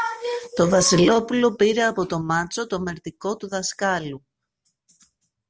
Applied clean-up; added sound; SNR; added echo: none; none; none; none.